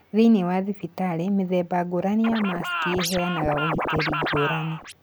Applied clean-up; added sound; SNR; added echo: none; Scratching (performance technique); 4 dB; none.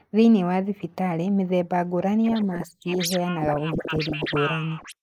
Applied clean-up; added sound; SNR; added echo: neural mask model Resemble Enhance denoiser.